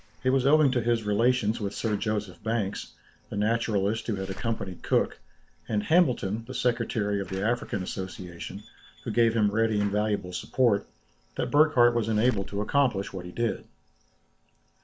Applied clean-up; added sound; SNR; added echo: none; Slam / Alarm; 15 dB; none.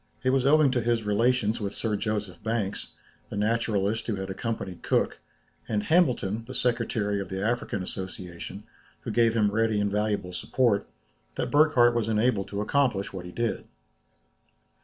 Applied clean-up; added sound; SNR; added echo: none; none; none; none.